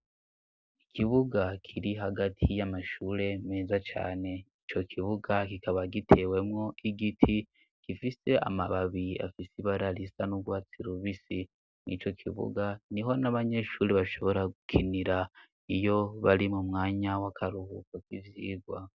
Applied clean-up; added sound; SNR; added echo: none; none; none; none.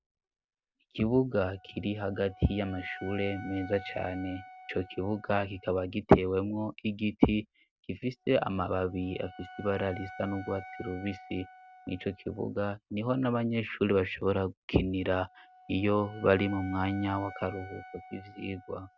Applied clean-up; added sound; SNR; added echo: none; Wind instrument, woodwind instrument; 19 dB; none.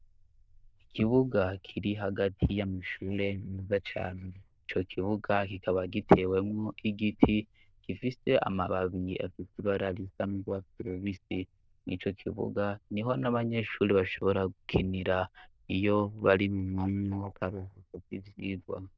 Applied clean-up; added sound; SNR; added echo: neural diffusion model UNIVERSE++.